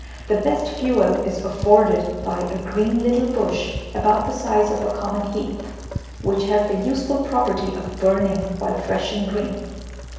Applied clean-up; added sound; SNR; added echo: none; Rain; 16 dB; reverberation time 1.2 s.